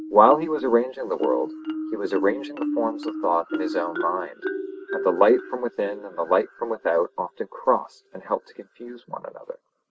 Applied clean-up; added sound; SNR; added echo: none; Marimba, xylophone; 9 dB; none.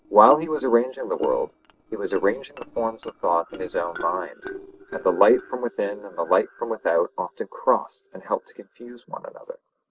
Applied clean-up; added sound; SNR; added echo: neural separator model SepFormer DNS4.